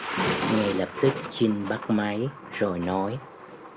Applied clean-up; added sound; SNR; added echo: none; Thunder; 6 dB; none.